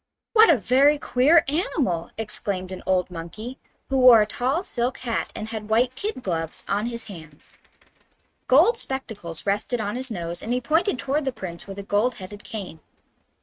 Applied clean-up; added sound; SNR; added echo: neural mask model RNNoise.